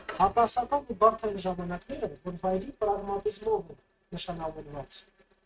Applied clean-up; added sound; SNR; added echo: neural mask model RNNoise.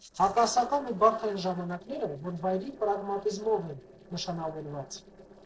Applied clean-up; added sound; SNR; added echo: neural separator model SepFormer DNS4.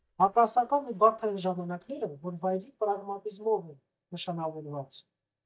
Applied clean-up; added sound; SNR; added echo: neural mask model DeepFilterNet 3.